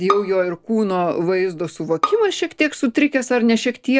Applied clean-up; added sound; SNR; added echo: none; Bowed string instrument; 11 dB; none.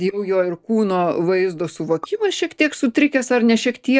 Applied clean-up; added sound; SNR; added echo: neural mask model DeepFilterNet 3.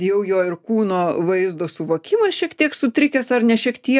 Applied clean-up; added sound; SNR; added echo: none; none; none; none.